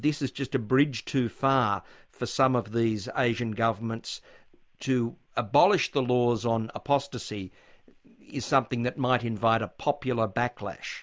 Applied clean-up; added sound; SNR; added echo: none; none; none; none.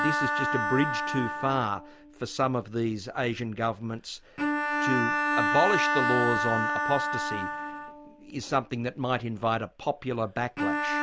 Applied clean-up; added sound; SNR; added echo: none; Bowed string instrument; 0 dB; none.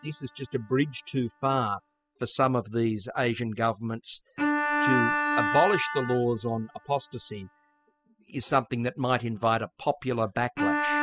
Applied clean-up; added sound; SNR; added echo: classical method spectral subtraction.